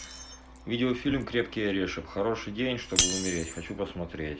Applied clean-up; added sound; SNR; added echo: none; Shatter; 5 dB; none.